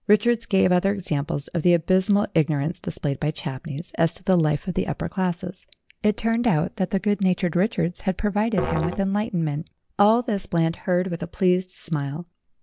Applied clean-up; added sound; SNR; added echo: none; Musical instrument; 11 dB; none.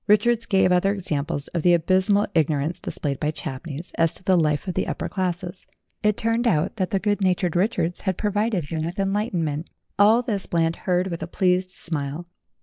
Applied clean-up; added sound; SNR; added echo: neural mask model Resemble Enhance denoiser.